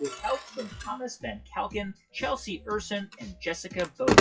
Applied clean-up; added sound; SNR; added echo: classical method WPE with log-MMSE.